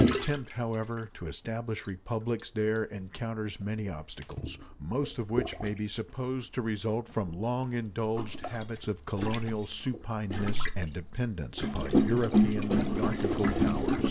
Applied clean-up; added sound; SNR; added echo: none; Gurgling; -1 dB; none.